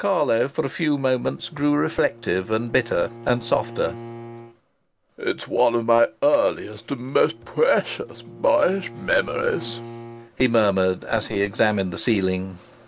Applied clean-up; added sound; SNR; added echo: none; Bowed string instrument; 19 dB; none.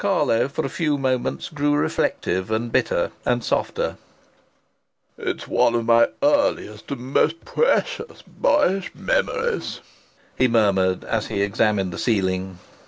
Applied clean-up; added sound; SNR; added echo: none; none; none; none.